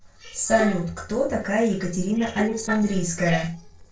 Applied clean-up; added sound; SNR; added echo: neural separator model SepFormer DNS4.